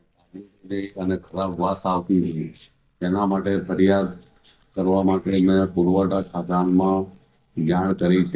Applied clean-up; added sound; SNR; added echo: neural mask model DeepFilterNet 3.